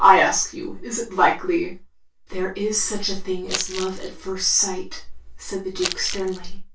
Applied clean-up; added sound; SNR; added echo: none; Crumpling, crinkling; 9 dB; reverberation time 0.2 s.